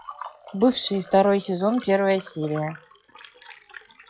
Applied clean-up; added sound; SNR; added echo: classical method log-MMSE.